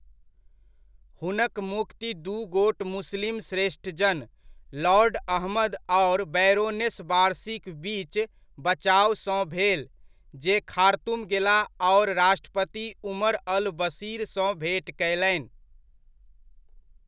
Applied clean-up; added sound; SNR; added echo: none; none; none; none.